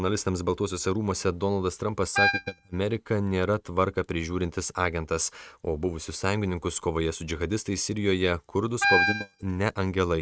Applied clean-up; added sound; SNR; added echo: neural mask model RNNoise.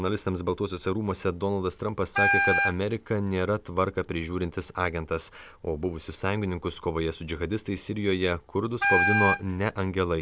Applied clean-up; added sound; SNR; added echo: none; Wind instrument, woodwind instrument; -2 dB; none.